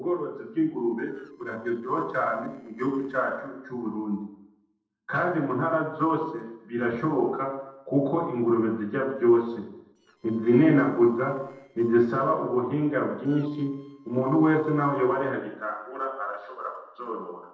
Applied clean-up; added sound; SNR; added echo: neural separator model SepFormer DNS4.